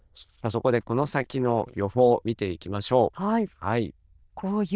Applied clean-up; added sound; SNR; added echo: neural diffusion model UNIVERSE++.